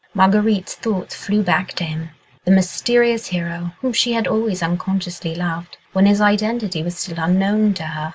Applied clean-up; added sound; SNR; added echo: none; none; none; none.